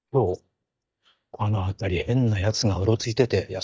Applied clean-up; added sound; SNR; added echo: neural mask model DeepFilterNet 3.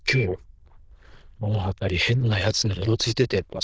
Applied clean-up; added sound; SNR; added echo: neural diffusion model UNIVERSE++.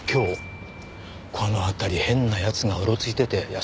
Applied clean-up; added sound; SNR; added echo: none; Glockenspiel; 18 dB; none.